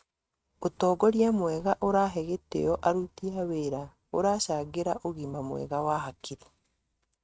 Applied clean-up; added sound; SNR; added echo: neural mask model RNNoise.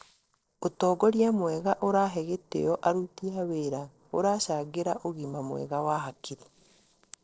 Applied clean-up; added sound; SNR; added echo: neural separator model SepFormer DNS4.